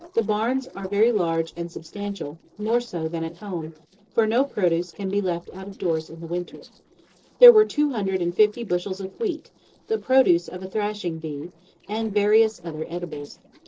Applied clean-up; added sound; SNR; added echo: neural separator model SepFormer DNS4.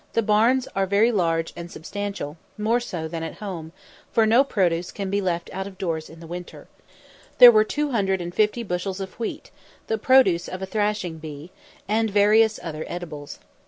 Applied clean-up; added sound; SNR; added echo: none; none; none; none.